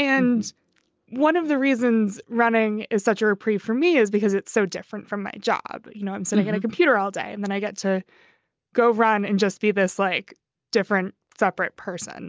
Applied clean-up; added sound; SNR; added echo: none; none; none; none.